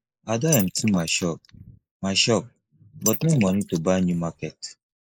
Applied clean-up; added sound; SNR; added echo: neural mask model Resemble Enhance denoiser.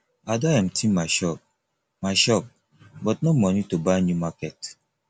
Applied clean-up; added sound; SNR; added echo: none; none; none; none.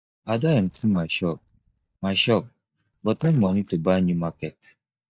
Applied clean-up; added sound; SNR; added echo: neural mask model DeepFilterNet 3.